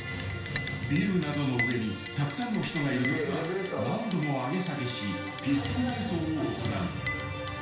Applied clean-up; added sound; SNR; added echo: none; Chink, clink; 11 dB; reverberation time 0.5 s.